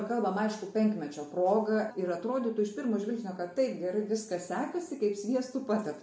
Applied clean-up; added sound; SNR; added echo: none; none; none; none.